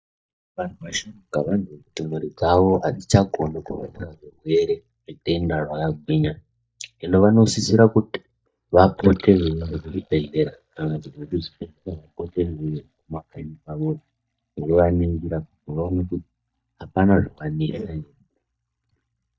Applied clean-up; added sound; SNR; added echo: neural mask model DeepFilterNet 3.